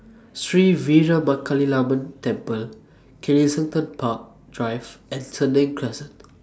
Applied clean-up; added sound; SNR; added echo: none; none; none; none.